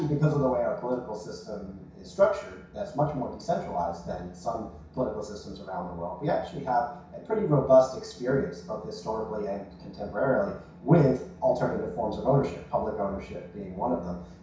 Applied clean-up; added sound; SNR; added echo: none; none; none; reverberation time 0.6 s.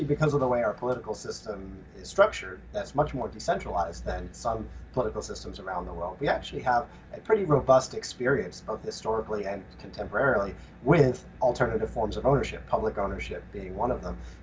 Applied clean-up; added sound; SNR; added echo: none; none; none; none.